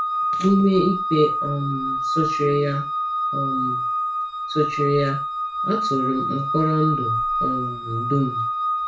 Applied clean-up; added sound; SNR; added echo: none; Organ; 1 dB; reverberation time 0.3 s.